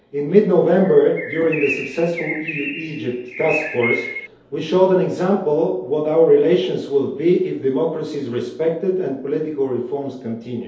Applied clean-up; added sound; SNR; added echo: none; Bird; 9 dB; reverberation time 2.2 s.